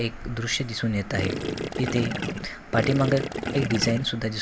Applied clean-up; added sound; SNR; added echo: none; Gurgling / Liquid; 4 dB; none.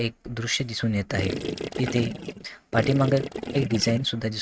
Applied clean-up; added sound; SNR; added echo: neural mask model RNNoise.